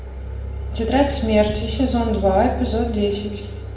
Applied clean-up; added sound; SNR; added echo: none; Engine; 7 dB; reverberation time 0.9 s.